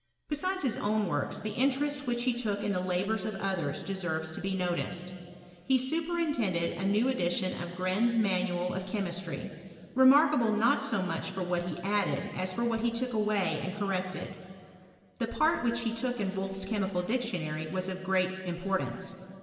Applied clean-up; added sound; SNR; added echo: none; none; none; reverberation time 2.6 s.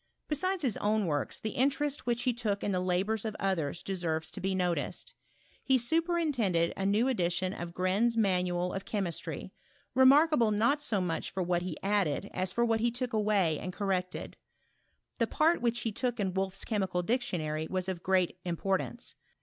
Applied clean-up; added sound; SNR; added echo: none; none; none; none.